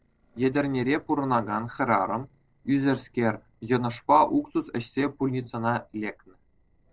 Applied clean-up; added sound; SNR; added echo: neural separator model SepFormer DNS4.